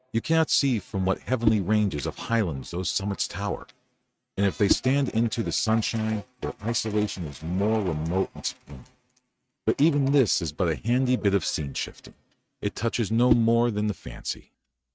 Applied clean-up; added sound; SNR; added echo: neural mask model RNNoise.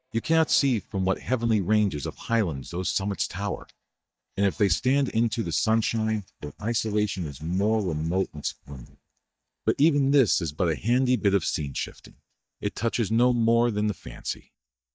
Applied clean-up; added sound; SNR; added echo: neural mask model DeepFilterNet 3.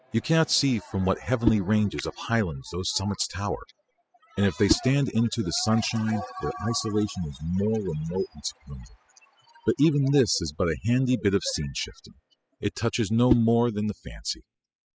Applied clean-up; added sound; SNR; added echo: classical method spectral subtraction.